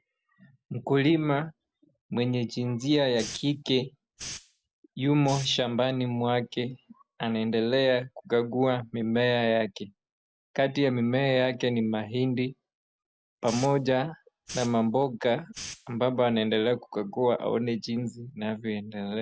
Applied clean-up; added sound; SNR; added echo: none; Hiss; 17 dB; none.